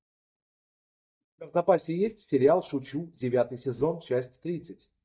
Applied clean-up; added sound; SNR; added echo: neural mask model DeepFilterNet 3.